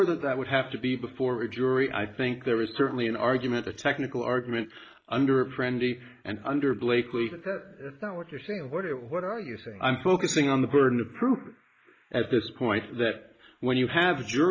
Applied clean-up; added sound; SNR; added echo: neural mask model Resemble Enhance denoiser.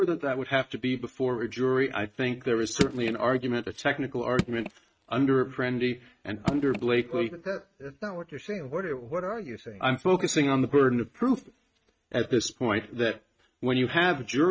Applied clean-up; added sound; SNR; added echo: neural mask model RNNoise.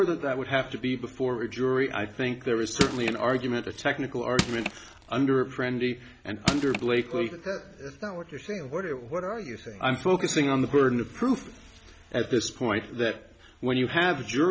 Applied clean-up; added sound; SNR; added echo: none; Crushing; 4 dB; none.